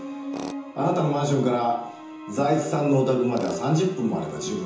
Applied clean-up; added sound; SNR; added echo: none; Tools; 20 dB; reverberation time 0.6 s.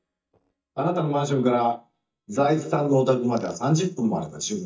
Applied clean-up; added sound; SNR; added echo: neural mask model DeepFilterNet 3.